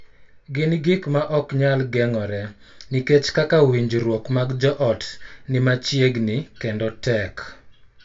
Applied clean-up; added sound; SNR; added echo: none; none; none; reverberation time 0.2 s.